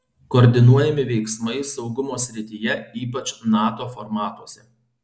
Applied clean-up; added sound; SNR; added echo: none; none; none; none.